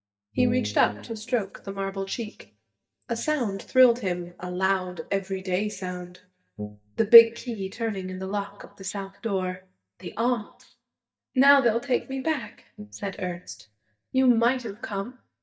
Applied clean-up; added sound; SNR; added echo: neural mask model DeepFilterNet 3.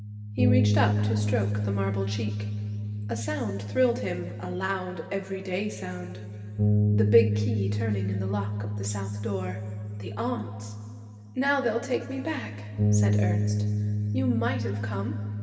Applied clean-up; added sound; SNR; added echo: none; Bass guitar; -3 dB; reverberation time 2.3 s.